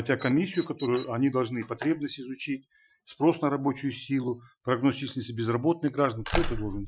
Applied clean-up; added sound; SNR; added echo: classical method Wiener filter.